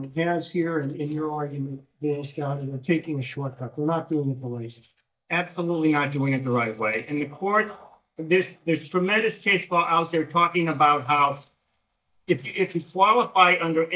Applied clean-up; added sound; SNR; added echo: neural mask model DeepFilterNet 3.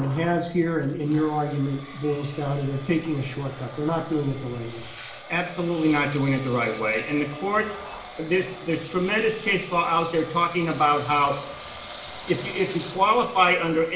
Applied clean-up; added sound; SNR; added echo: none; Engine; 16 dB; reverberation time 0.8 s.